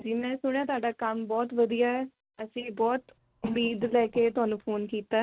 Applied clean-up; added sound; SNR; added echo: none; Cough; 18 dB; none.